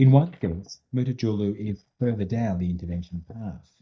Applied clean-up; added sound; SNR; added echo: neural mask model DeepFilterNet 3.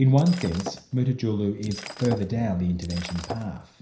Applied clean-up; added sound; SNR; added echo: none; Shatter; 14 dB; reverberation time 0.5 s.